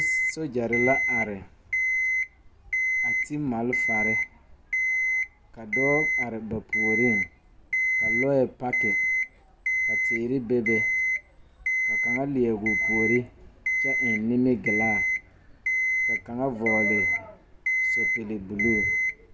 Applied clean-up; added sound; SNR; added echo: none; Alarm; -3 dB; none.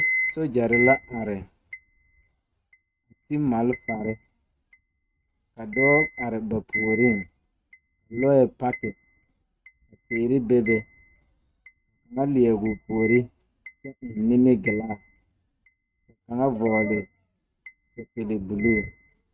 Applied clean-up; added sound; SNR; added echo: neural mask model RNNoise.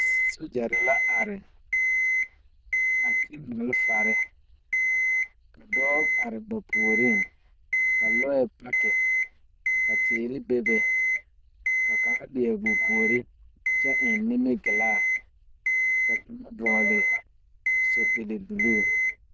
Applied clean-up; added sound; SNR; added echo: neural diffusion model UNIVERSE++.